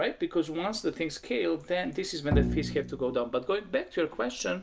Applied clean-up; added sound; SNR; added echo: none; Bowed string instrument; 1 dB; none.